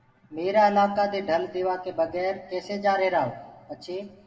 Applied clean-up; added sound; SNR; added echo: none; none; none; reverberation time 1.0 s.